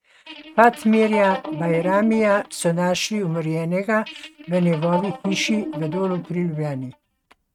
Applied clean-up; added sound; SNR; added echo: neural mask model RNNoise.